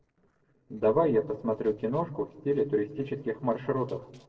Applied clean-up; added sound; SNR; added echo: neural separator model SepFormer DNS4.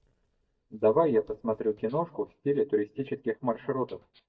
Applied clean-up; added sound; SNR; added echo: neural mask model DeepFilterNet 3.